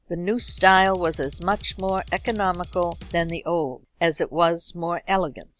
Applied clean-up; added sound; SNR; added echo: none; Drum kit; 16 dB; none.